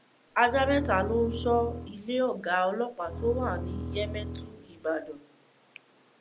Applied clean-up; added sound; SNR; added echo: none; Bowed string instrument; 7 dB; none.